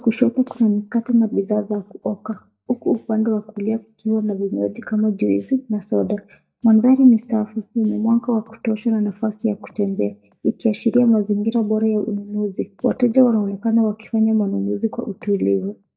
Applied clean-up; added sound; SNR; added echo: neural mask model DeepFilterNet 3.